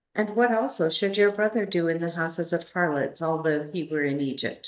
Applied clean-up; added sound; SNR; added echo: neural mask model DeepFilterNet 3.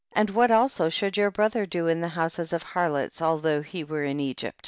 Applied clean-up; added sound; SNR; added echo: none; none; none; none.